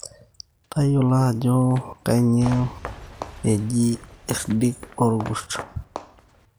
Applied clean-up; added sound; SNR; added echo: none; Walk, footsteps + Shatter / Crushing / Boom; 17 dB; none.